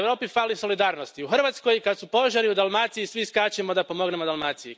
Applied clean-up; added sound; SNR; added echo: none; none; none; none.